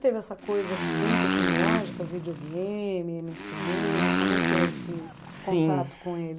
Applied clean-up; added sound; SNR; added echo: none; Motorcycle; -2 dB; none.